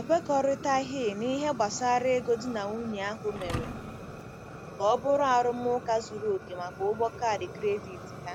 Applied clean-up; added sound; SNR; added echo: none; Thump, thud + Fire; 12 dB; none.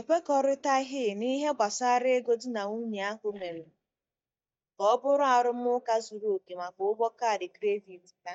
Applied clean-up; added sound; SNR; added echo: neural mask model DeepFilterNet 3.